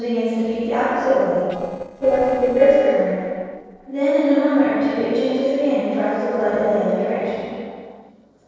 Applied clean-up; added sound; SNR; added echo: neural separator model SepFormer DNS4.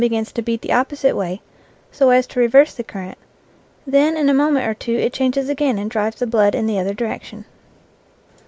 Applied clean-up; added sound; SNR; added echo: none; none; none; none.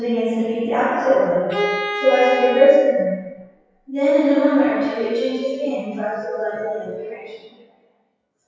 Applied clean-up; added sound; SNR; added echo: classical method WPE with log-MMSE.